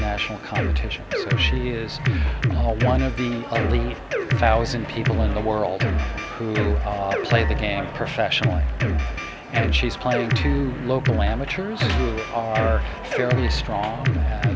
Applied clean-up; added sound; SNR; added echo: none; Drum kit; -2 dB; none.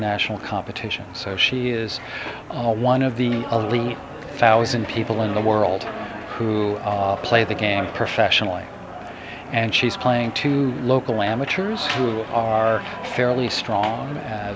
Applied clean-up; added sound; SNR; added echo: none; none; none; none.